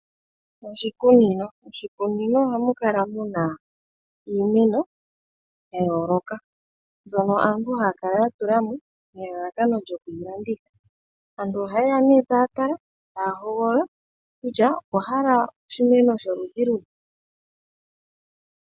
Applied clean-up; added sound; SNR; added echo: none; none; none; none.